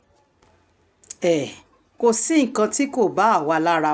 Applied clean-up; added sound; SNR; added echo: none; none; none; none.